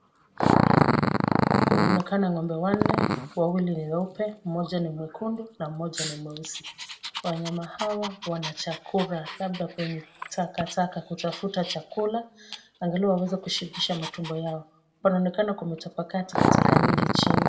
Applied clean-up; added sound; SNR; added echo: none; Growling; -1 dB; reverberation time 0.4 s.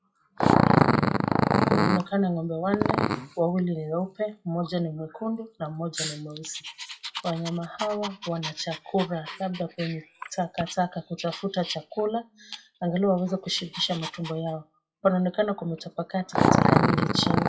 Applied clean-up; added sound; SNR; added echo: classical method WPE with log-MMSE.